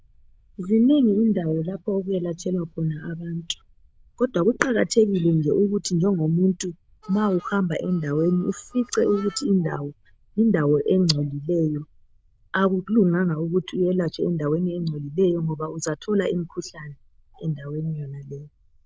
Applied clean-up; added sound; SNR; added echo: neural diffusion model UNIVERSE++.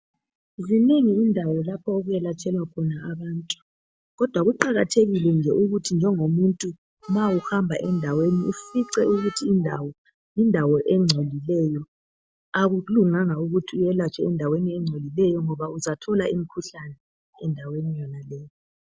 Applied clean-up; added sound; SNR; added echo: none; Harmonica; 20 dB; none.